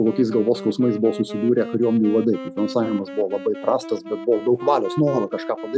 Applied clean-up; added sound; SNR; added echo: none; Wind instrument, woodwind instrument; 12 dB; none.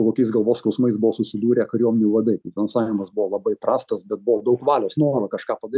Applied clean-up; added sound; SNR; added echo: none; none; none; none.